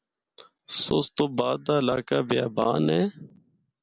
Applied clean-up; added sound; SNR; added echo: none; none; none; none.